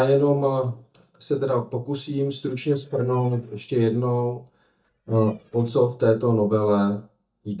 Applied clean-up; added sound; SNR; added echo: neural mask model DeepFilterNet 3.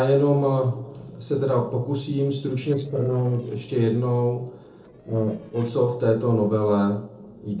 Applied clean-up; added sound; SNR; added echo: neural separator model SepFormer DNS4.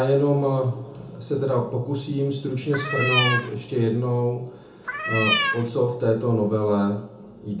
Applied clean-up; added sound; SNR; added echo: none; Cat; 0 dB; reverberation time 0.7 s.